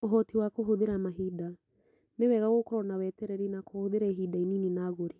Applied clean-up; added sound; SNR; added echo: none; none; none; none.